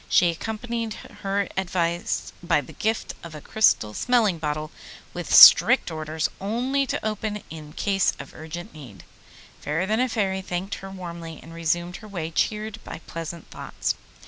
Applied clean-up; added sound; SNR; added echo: none; none; none; none.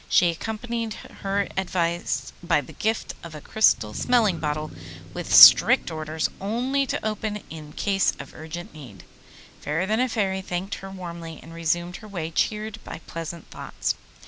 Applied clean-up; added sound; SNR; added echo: none; Motor vehicle (road); 19 dB; none.